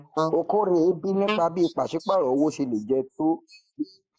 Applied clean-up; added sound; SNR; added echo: neural mask model Resemble Enhance denoiser.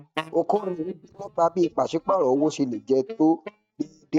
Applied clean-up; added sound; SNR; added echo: neural mask model DeepFilterNet 3.